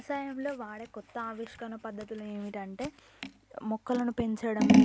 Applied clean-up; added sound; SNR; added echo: none; Scissors; -4 dB; none.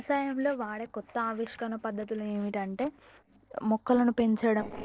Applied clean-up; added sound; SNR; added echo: neural separator model SepFormer DNS4.